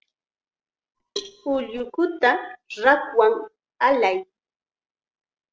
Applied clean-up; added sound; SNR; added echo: neural separator model SepFormer DNS4.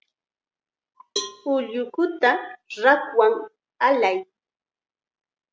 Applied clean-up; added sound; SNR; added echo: none; Cowbell; 13 dB; none.